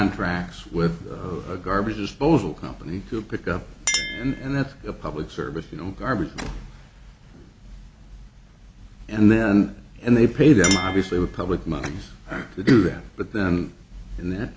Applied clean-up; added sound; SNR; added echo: none; Chink, clink; 14 dB; none.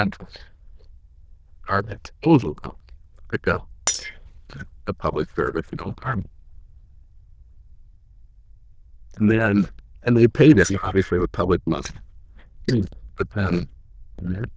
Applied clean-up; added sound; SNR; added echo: neural diffusion model UNIVERSE++.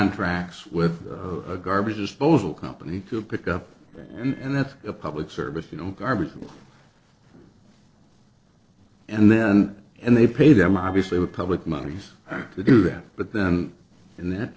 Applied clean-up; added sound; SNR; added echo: neural separator model SepFormer DNS4.